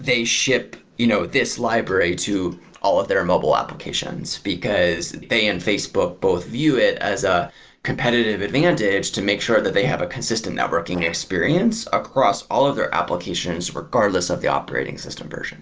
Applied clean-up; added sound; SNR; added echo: neural separator model SepFormer DNS4.